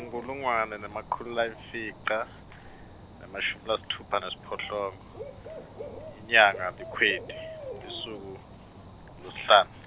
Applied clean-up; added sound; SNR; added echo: none; Bird / Dog; 14 dB; none.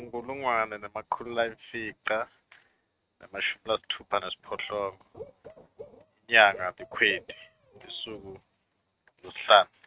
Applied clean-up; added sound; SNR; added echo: neural mask model RNNoise.